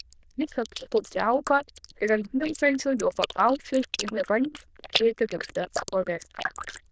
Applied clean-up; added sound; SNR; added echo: neural diffusion model UNIVERSE++.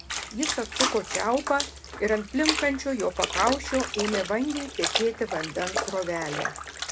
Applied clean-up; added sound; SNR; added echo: none; Trickle, dribble / Splash, splatter; 4 dB; none.